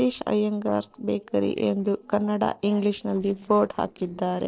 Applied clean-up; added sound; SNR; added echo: neural separator model SepFormer DNS4.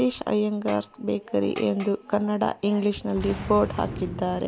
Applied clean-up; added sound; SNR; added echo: none; Boom; 14 dB; none.